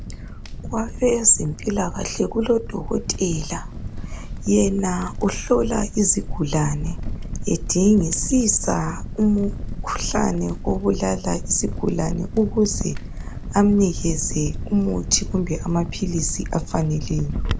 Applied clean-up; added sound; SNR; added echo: none; Crackle; 6 dB; none.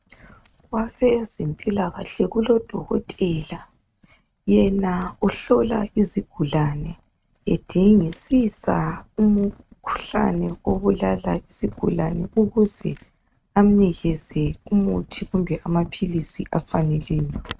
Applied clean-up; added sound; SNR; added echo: neural mask model RNNoise.